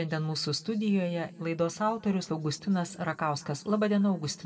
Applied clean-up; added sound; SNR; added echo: none; none; none; reverberation time 1.1 s.